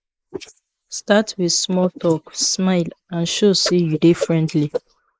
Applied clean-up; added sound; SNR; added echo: neural mask model Resemble Enhance denoiser.